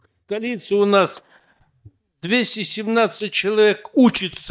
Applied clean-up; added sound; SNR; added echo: neural mask model DeepFilterNet 3.